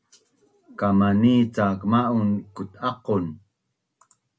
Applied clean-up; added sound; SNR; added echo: none; none; none; none.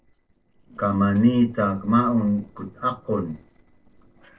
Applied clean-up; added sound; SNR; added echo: neural separator model SepFormer DNS4.